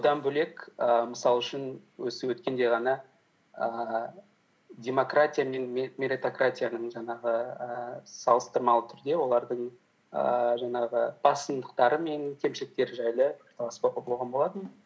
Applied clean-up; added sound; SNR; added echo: none; none; none; none.